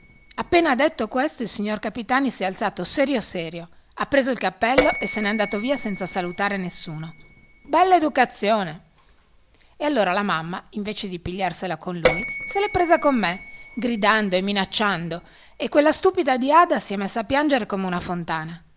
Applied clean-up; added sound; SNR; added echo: none; Bell; 12 dB; none.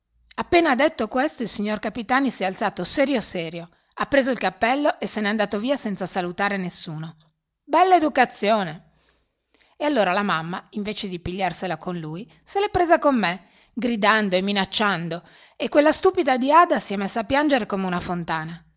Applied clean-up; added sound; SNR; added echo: none; none; none; none.